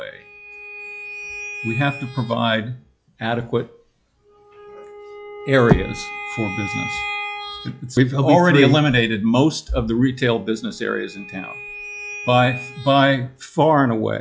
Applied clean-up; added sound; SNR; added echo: classical method log-MMSE.